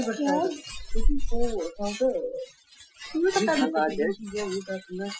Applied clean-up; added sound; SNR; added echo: classical method Wiener filter.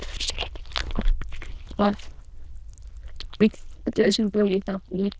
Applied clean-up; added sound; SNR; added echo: neural diffusion model UNIVERSE++.